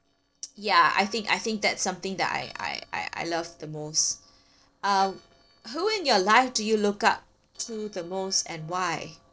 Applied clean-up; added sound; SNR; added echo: neural separator model SepFormer DNS4.